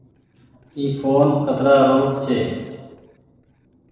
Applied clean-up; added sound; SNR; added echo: neural separator model SepFormer DNS4.